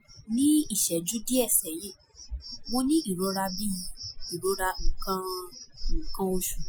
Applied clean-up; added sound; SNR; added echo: classical method Wiener filter.